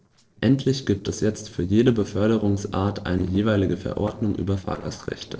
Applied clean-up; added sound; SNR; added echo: neural separator model SepFormer DNS4.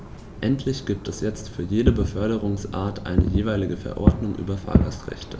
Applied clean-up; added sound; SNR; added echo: none; Fireworks; 0 dB; none.